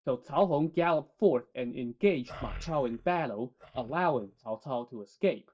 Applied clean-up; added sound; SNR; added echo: neural mask model DeepFilterNet 3.